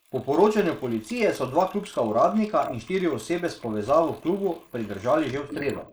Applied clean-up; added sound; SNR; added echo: neural mask model Resemble Enhance denoiser.